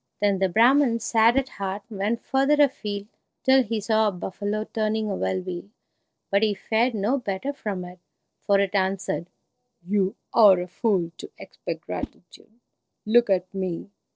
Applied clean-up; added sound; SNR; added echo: neural separator model SepFormer DNS4.